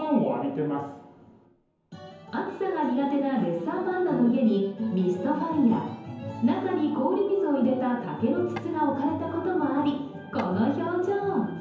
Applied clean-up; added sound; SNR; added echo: none; Tap / Wood; 17 dB; reverberation time 0.9 s.